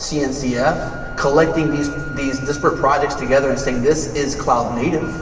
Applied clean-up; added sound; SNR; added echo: none; Wind instrument, woodwind instrument; 17 dB; reverberation time 2.0 s.